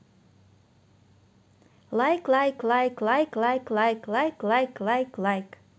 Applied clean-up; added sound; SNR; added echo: none; none; none; none.